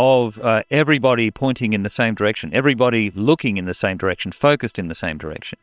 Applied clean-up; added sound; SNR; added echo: neural separator model SepFormer WHAM!.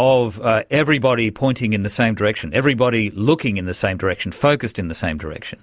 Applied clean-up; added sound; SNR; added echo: none; none; none; none.